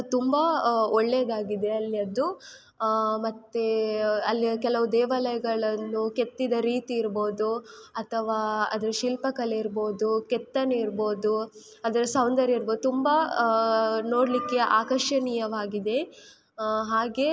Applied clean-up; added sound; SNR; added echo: none; none; none; none.